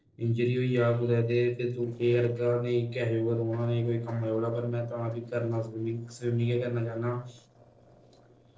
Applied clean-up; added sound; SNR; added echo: neural separator model SepFormer DNS4.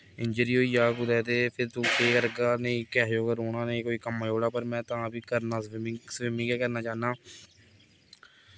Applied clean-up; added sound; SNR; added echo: none; none; none; none.